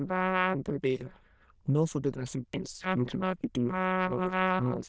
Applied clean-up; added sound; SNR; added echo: neural diffusion model UNIVERSE++.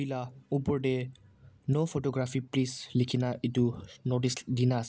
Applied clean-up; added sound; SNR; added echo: none; none; none; none.